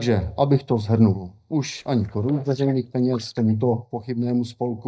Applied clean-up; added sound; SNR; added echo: neural mask model DeepFilterNet 3.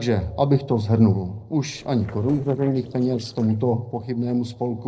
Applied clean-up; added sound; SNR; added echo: neural separator model SepFormer DNS4.